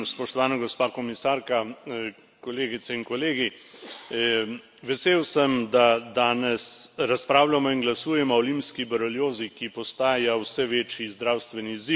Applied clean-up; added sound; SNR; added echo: none; none; none; none.